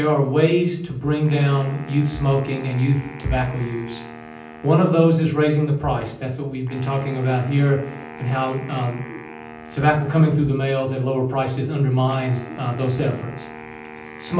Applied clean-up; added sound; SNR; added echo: none; Wind instrument, woodwind instrument; 18 dB; reverberation time 0.6 s.